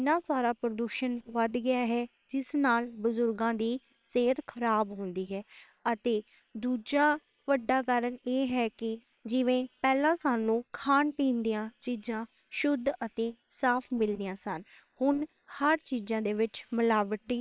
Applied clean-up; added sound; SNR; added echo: neural separator model SepFormer WHAM!.